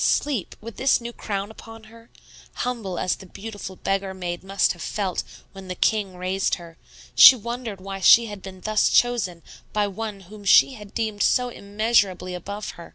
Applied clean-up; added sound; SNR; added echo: none; none; none; none.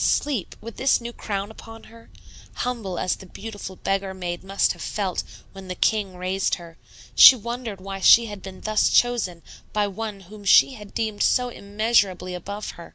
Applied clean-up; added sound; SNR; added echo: none; Camera; 20 dB; none.